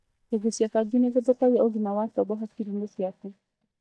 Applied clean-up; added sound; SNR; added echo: neural mask model DeepFilterNet 3.